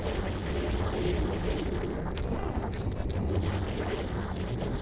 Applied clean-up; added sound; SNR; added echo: neural separator model SepFormer DNS4.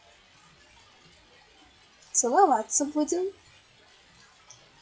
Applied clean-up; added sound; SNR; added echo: classical method WPE with log-MMSE.